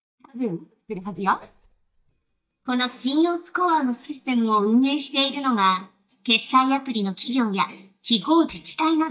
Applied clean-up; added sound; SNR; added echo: neural mask model DeepFilterNet 3.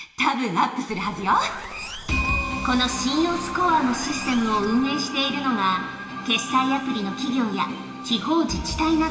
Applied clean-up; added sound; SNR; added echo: none; Zipper (clothing); 15 dB; reverberation time 2.0 s.